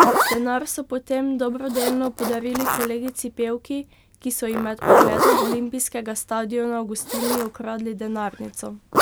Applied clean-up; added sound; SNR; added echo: none; Zipper (clothing); -2 dB; none.